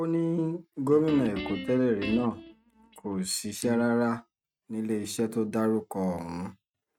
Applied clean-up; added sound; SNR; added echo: neural mask model RNNoise.